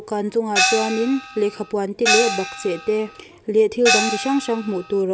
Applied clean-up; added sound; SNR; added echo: none; Gong; 2 dB; none.